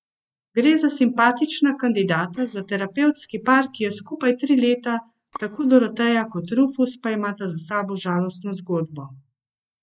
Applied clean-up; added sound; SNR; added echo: neural mask model DeepFilterNet 3.